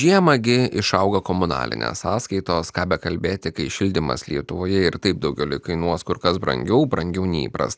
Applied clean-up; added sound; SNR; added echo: none; none; none; none.